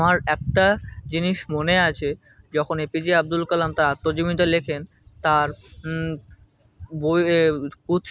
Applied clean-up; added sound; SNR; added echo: none; none; none; none.